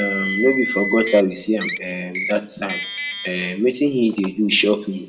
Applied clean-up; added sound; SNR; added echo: none; Car; 8 dB; reverberation time 0.5 s.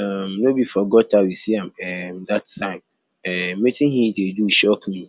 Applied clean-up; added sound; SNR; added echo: none; none; none; none.